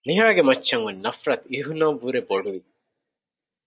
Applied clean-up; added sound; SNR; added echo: neural mask model DeepFilterNet 3.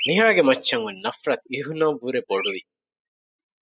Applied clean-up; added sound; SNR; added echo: classical method spectral subtraction.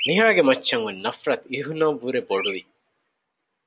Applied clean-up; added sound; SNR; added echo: none; Bird vocalization, bird call, bird song; 14 dB; none.